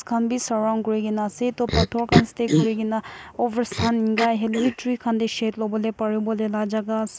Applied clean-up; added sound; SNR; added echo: neural mask model Resemble Enhance denoiser.